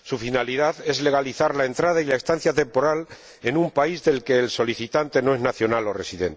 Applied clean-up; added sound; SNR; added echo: none; none; none; none.